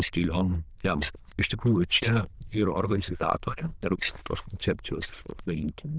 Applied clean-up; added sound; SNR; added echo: neural diffusion model UNIVERSE++.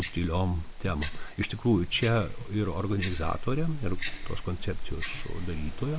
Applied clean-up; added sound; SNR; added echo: none; Tick-tock; 15 dB; none.